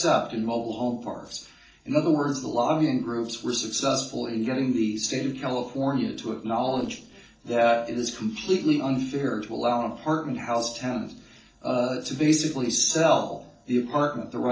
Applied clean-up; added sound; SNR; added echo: neural separator model SepFormer DNS4.